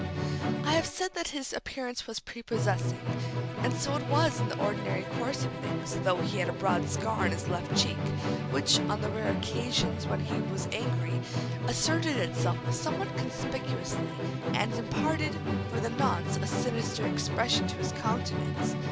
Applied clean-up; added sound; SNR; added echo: none; Musical instrument; -2 dB; none.